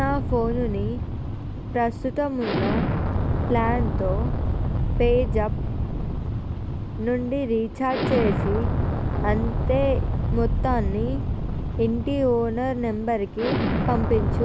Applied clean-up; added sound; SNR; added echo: none; Explosion; -1 dB; none.